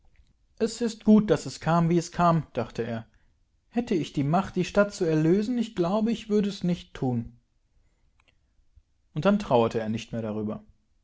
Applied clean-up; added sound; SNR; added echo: none; none; none; none.